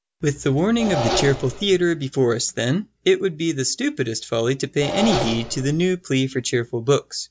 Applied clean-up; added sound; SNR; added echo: none; Engine; 10 dB; none.